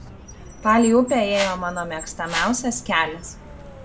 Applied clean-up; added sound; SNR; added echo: none; Car + Whoosh, swoosh, swish; 12 dB; none.